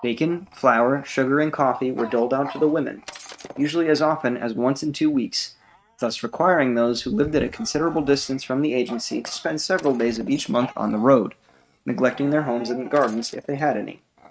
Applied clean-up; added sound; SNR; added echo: neural mask model RNNoise.